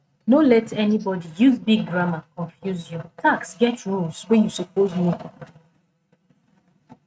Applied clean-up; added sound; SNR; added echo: neural mask model RNNoise.